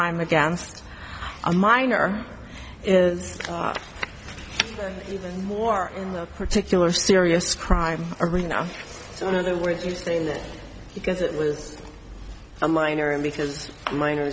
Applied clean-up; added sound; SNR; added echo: none; none; none; none.